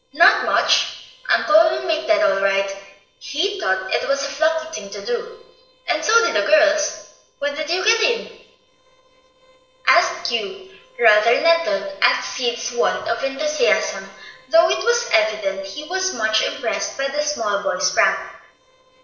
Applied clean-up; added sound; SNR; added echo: neural separator model SepFormer DNS4.